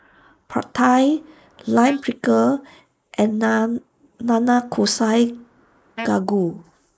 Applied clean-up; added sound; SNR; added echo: neural mask model Resemble Enhance denoiser.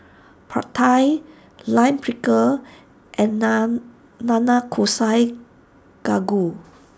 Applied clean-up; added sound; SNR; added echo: none; none; none; none.